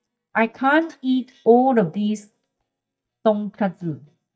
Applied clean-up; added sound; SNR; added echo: neural mask model DeepFilterNet 3.